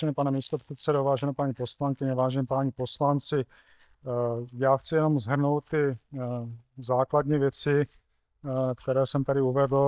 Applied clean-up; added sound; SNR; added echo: neural mask model DeepFilterNet 3.